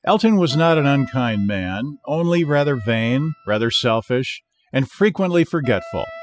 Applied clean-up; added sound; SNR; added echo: classical method spectral subtraction.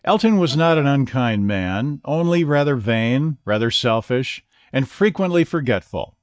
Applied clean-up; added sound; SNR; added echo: neural mask model DeepFilterNet 3.